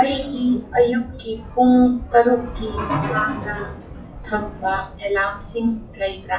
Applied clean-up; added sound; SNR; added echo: classical method WPE with log-MMSE.